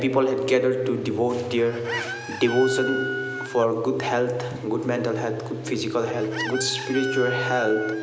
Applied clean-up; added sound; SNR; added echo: none; Chicken, rooster; 11 dB; none.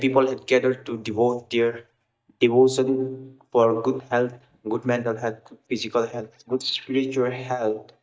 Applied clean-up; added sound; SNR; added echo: neural mask model DeepFilterNet 3.